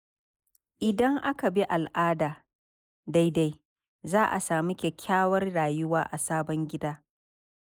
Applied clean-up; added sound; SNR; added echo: neural mask model Resemble Enhance denoiser.